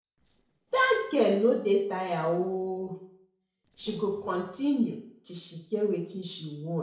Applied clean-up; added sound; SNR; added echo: neural separator model SepFormer DNS4.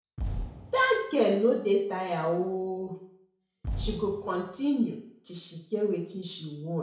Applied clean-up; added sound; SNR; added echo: none; Fireworks; 11 dB; reverberation time 0.6 s.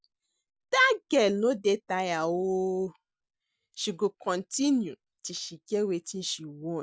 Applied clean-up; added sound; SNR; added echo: none; none; none; none.